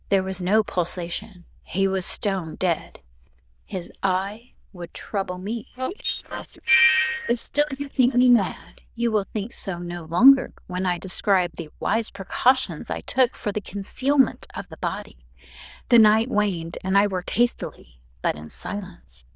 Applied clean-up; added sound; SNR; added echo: neural diffusion model UNIVERSE++.